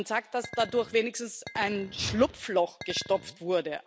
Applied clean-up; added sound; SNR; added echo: none; Whoosh, swoosh, swish + Chink, clink; 14 dB; none.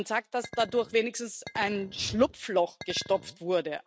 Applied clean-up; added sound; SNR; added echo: neural mask model RNNoise.